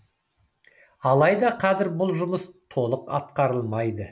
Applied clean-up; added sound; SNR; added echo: none; none; none; none.